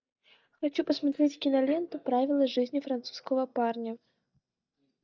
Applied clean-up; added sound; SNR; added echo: neural mask model DeepFilterNet 3.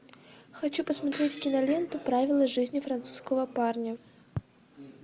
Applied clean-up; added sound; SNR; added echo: none; Shatter; 17 dB; none.